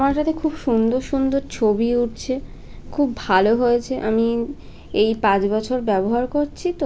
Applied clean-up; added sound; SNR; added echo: none; none; none; none.